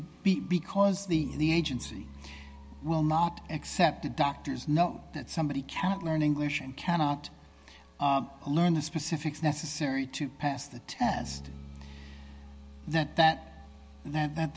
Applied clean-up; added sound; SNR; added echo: none; Marimba, xylophone + Bass guitar; 17 dB; none.